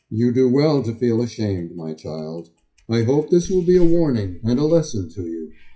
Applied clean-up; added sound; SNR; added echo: classical method WPE with log-MMSE.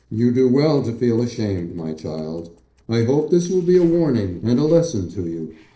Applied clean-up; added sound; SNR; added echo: neural separator model SepFormer DNS4.